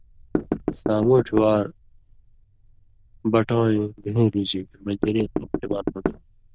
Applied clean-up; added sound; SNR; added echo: neural diffusion model UNIVERSE++.